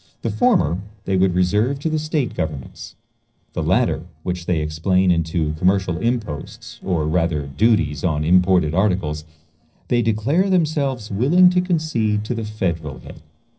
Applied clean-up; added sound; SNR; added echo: neural separator model SepFormer DNS4.